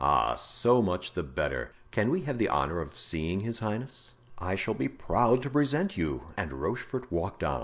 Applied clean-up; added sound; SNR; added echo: none; none; none; none.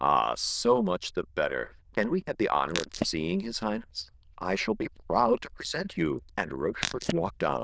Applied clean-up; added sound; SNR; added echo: neural diffusion model UNIVERSE++.